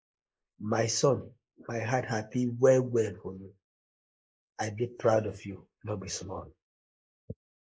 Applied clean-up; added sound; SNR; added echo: neural mask model Resemble Enhance denoiser.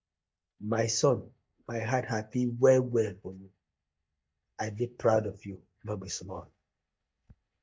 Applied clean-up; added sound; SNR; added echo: neural mask model DeepFilterNet 3.